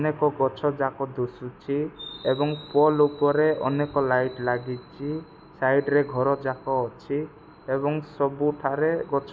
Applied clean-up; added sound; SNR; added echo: none; none; none; none.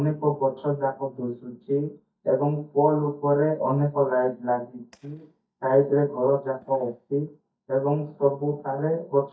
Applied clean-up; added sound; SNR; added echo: neural mask model DeepFilterNet 3.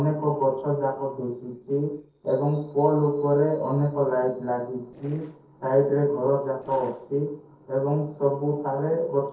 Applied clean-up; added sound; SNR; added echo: neural separator model SepFormer DNS4.